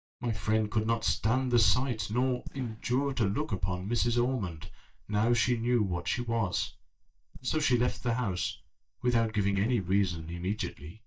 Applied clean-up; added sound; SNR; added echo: neural mask model DeepFilterNet 3.